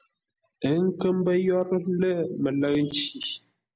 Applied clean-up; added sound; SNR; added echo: none; none; none; none.